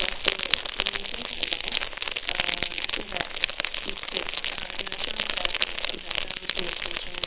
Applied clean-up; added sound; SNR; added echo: neural separator model SepFormer WHAMR!.